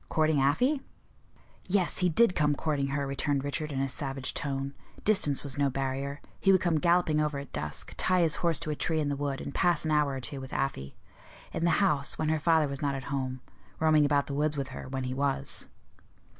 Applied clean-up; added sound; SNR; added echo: none; none; none; none.